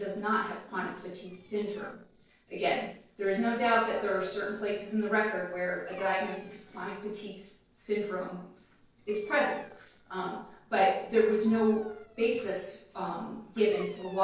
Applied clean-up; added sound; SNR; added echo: neural separator model SepFormer DNS4.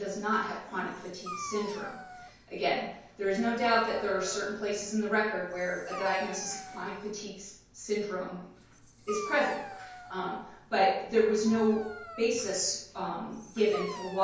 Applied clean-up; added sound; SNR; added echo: none; Dog; 15 dB; reverberation time 0.5 s.